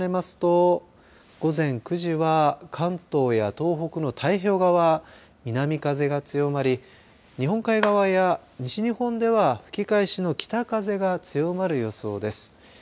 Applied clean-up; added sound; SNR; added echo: none; Clapping; 12 dB; none.